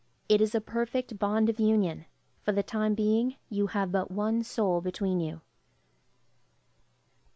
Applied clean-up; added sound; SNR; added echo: none; none; none; none.